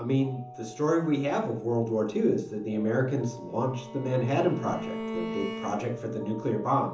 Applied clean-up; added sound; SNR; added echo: none; Bowed string instrument; 10 dB; reverberation time 0.7 s.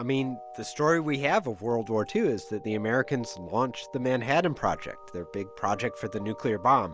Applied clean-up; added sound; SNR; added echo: none; none; none; none.